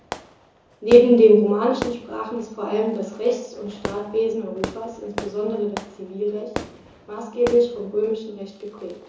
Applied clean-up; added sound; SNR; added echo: none; Fireworks; 15 dB; reverberation time 0.8 s.